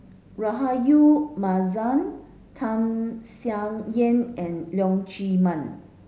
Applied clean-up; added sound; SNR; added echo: none; none; none; none.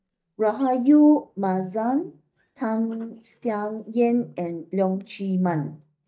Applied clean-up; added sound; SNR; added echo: neural mask model DeepFilterNet 3.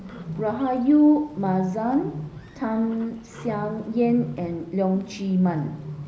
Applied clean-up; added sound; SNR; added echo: none; Bird; 13 dB; none.